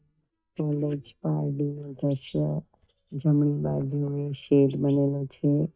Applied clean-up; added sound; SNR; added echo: neural mask model DeepFilterNet 3.